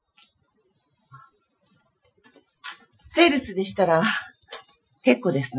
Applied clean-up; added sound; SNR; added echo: classical method Wiener filter.